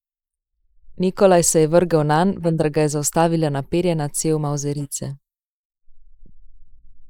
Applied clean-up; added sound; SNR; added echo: neural mask model Resemble Enhance denoiser.